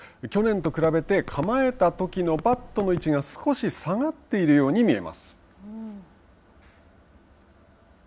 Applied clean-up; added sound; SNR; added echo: none; Typing; 15 dB; none.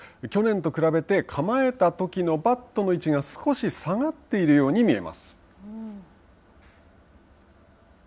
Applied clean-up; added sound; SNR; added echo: none; none; none; none.